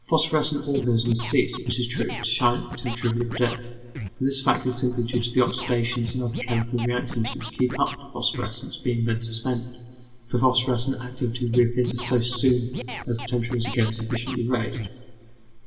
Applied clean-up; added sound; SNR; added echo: none; Scratching (performance technique); 11 dB; reverberation time 2.0 s.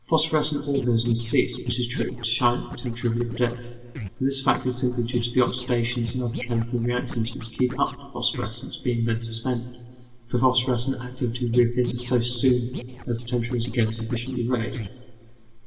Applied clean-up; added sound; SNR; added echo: neural separator model SepFormer DNS4.